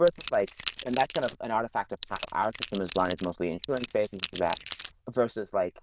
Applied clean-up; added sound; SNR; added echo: neural diffusion model UNIVERSE++.